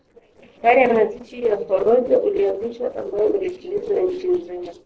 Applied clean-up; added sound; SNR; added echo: neural separator model SepFormer DNS4.